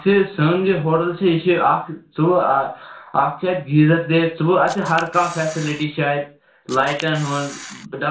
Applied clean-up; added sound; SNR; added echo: none; Camera; 16 dB; reverberation time 0.3 s.